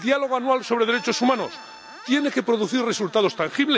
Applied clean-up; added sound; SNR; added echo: none; Screech + Accordion; 20 dB; none.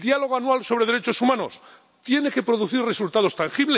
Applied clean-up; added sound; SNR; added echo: none; none; none; none.